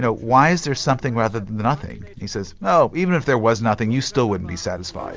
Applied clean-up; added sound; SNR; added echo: none; none; none; none.